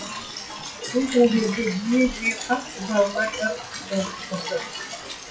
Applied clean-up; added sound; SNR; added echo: classical method WPE with log-MMSE.